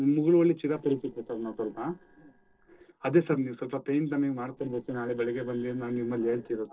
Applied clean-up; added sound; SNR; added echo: neural separator model SepFormer DNS4.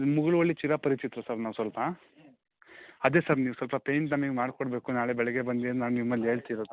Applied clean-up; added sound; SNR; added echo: none; none; none; none.